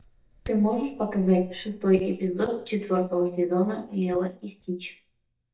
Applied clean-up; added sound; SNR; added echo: neural mask model DeepFilterNet 3.